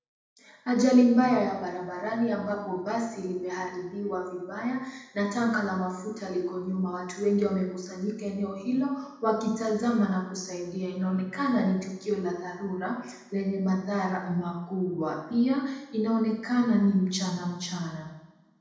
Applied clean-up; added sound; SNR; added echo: none; none; none; reverberation time 0.9 s.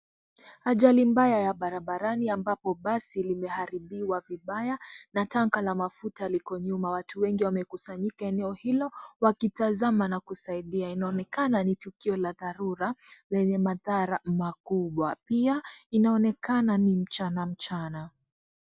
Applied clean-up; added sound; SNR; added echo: none; none; none; none.